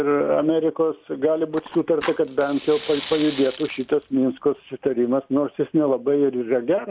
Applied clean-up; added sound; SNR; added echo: none; Fire; 16 dB; none.